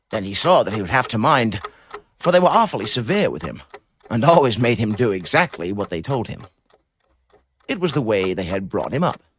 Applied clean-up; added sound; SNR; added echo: neural mask model RNNoise.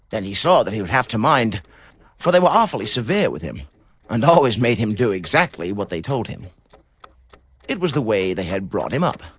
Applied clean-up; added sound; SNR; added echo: neural separator model SepFormer DNS4.